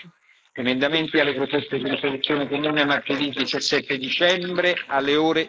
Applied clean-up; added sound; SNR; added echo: neural mask model Resemble Enhance denoiser.